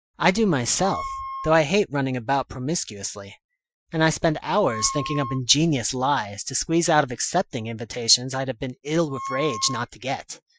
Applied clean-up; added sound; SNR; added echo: classical method Wiener filter.